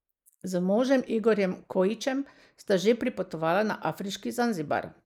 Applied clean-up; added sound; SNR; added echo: neural mask model Resemble Enhance denoiser.